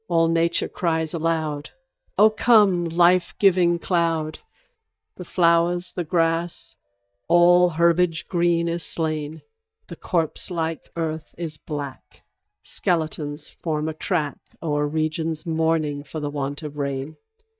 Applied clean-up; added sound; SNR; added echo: neural mask model DeepFilterNet 3.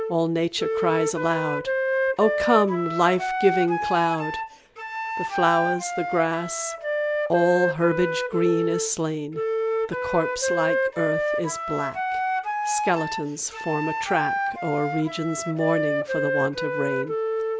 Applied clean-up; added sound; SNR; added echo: none; Wind instrument, woodwind instrument; 1 dB; none.